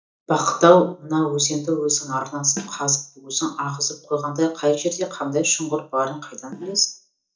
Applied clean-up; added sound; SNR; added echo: neural mask model DeepFilterNet 3.